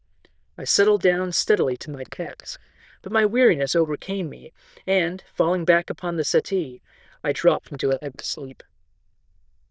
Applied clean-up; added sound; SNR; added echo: neural diffusion model UNIVERSE++.